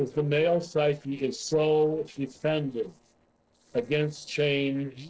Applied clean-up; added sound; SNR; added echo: neural separator model SepFormer DNS4.